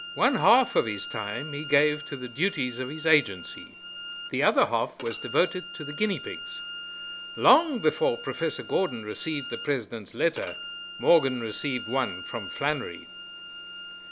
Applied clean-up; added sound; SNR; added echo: none; Bowed string instrument; 11 dB; none.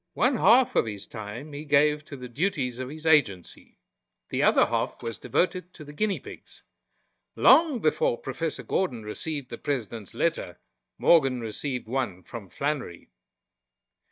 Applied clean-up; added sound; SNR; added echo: neural mask model DeepFilterNet 3.